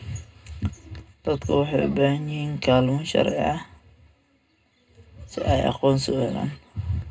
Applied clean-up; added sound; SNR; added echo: none; none; none; reverberation time 0.2 s.